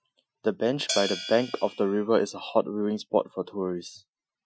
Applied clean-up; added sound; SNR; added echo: classical method Wiener filter.